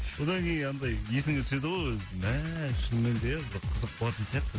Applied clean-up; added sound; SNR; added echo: none; none; none; none.